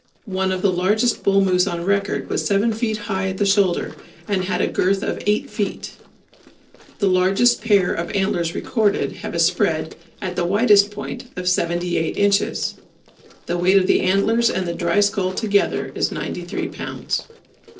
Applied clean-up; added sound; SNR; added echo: neural separator model SepFormer DNS4.